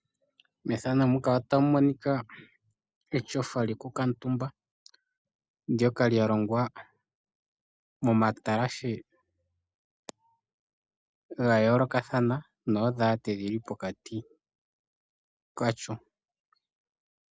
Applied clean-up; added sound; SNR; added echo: none; none; none; none.